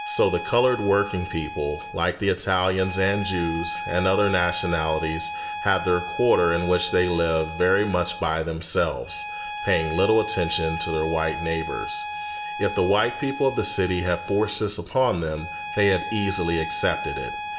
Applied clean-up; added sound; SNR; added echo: none; Bowed string instrument; 9 dB; reverberation time 1.0 s.